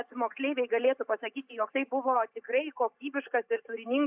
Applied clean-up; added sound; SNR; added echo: neural mask model Resemble Enhance denoiser.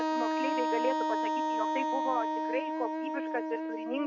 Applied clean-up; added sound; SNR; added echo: none; Wind instrument, woodwind instrument; -5 dB; none.